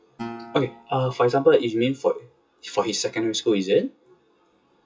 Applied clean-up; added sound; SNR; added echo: classical method WPE with log-MMSE.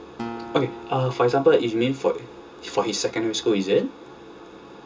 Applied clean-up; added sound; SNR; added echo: none; Acoustic guitar; 17 dB; reverberation time 0.2 s.